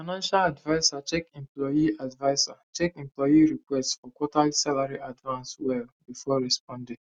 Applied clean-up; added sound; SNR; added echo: none; none; none; none.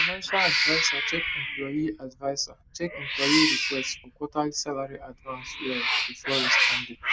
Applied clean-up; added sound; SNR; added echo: none; Cat; -3 dB; none.